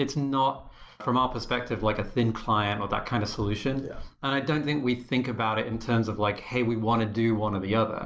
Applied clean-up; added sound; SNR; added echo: none; none; none; none.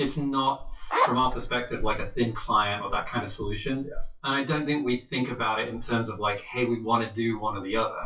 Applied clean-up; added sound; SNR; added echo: classical method WPE with log-MMSE.